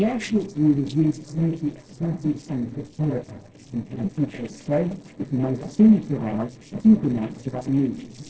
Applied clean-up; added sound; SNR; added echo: neural separator model SepFormer DNS4.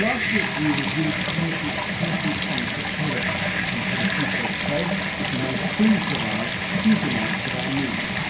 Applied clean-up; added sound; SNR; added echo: none; Bathtub (filling or washing) / Water tap, faucet; -3 dB; reverberation time 0.5 s.